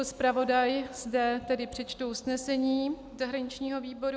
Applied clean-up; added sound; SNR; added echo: none; none; none; none.